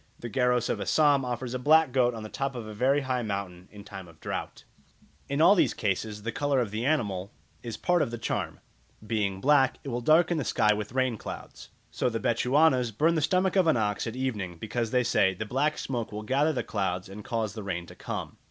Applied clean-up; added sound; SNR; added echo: none; none; none; none.